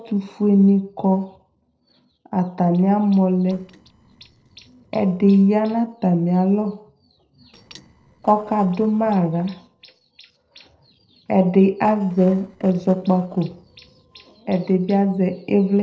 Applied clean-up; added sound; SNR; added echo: neural separator model SepFormer DNS4.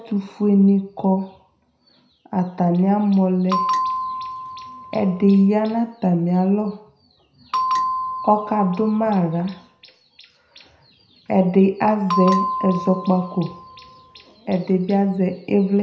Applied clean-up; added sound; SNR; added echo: none; Bell; 6 dB; reverberation time 0.5 s.